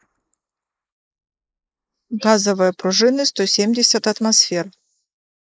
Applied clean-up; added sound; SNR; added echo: neural mask model Resemble Enhance denoiser.